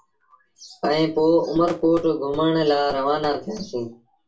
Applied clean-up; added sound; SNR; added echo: none; none; none; reverberation time 0.2 s.